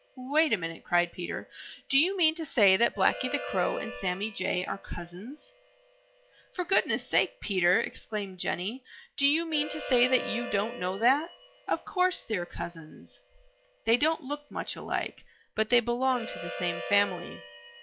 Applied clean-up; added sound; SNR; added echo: classical method log-MMSE.